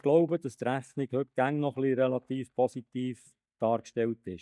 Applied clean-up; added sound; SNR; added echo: neural mask model DeepFilterNet 3.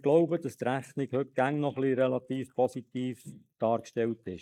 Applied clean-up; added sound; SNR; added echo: neural mask model Resemble Enhance denoiser.